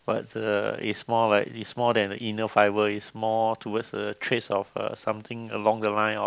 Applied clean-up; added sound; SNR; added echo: none; none; none; none.